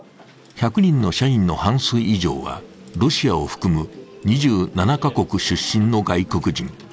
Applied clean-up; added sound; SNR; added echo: none; none; none; none.